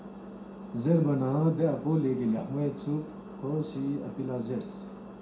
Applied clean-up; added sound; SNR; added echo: none; Engine; 13 dB; reverberation time 0.5 s.